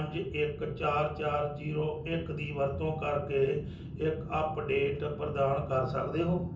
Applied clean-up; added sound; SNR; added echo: none; none; none; reverberation time 0.6 s.